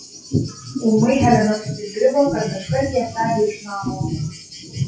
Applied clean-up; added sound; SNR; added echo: classical method WPE with log-MMSE.